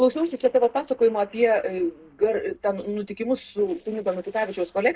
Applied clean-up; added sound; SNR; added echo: neural separator model SepFormer DNS4.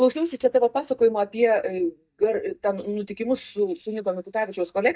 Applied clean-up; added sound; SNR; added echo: neural mask model DeepFilterNet 3.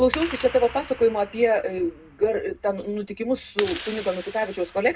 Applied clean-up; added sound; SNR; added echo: none; Clapping; 15 dB; reverberation time 0.2 s.